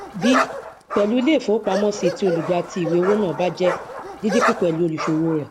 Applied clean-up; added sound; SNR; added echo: none; Bark; 5 dB; none.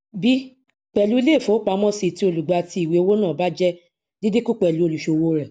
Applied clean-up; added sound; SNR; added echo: none; none; none; none.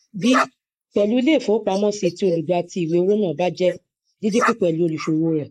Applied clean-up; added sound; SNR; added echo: neural mask model Resemble Enhance denoiser.